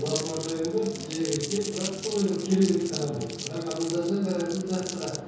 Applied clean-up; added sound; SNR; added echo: none; Crumpling, crinkling; 10 dB; reverberation time 0.6 s.